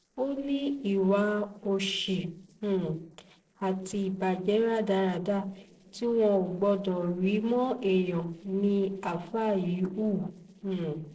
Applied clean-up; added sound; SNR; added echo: neural separator model SepFormer DNS4.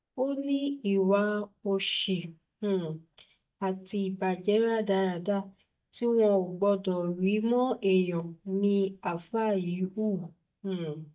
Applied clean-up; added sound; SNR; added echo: neural mask model DeepFilterNet 3.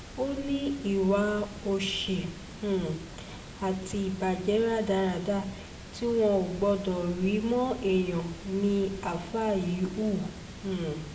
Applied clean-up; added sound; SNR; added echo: none; Water; 14 dB; reverberation time 0.6 s.